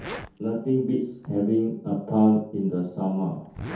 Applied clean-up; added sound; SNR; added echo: none; Zipper (clothing); 17 dB; reverberation time 0.6 s.